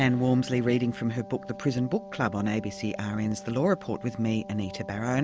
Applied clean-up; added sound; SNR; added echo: none; Wind instrument, woodwind instrument; 16 dB; none.